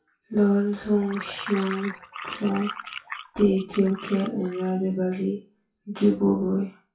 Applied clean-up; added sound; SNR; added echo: classical method WPE with log-MMSE.